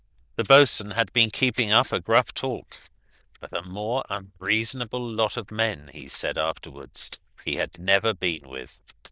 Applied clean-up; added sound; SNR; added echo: neural diffusion model UNIVERSE++.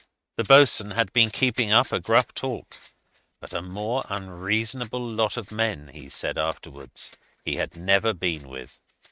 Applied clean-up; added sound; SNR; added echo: neural mask model RNNoise.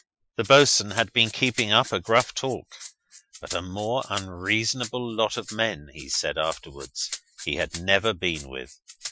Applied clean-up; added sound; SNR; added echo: classical method Wiener filter.